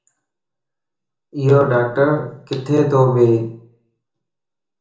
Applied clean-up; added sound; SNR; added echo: none; none; none; reverberation time 0.6 s.